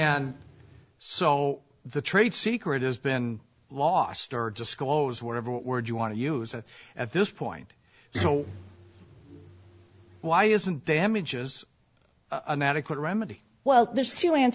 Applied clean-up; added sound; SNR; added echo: none; none; none; none.